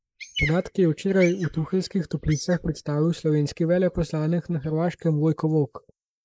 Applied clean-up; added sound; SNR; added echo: neural mask model Resemble Enhance denoiser.